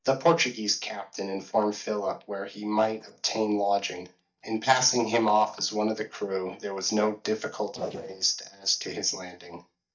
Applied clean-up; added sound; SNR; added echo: neural mask model DeepFilterNet 3.